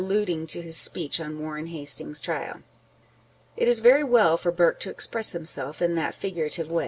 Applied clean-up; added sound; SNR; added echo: none; none; none; none.